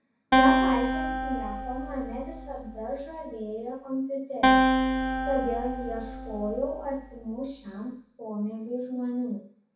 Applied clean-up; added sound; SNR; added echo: none; Acoustic guitar; -5 dB; reverberation time 0.7 s.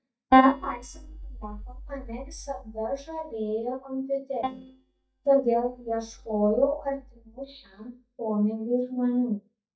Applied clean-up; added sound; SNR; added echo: neural mask model DeepFilterNet 3.